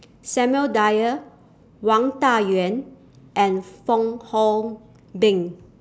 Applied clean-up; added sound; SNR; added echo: none; none; none; none.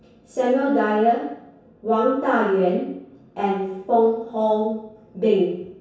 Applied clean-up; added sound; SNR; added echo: none; none; none; reverberation time 0.7 s.